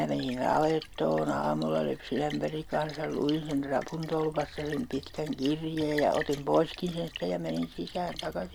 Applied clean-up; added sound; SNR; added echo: none; Splash, splatter; 15 dB; none.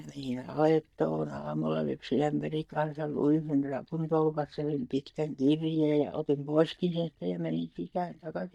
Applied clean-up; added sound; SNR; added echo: neural mask model DeepFilterNet 3.